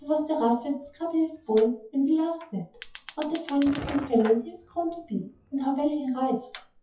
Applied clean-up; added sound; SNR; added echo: classical method WPE with log-MMSE.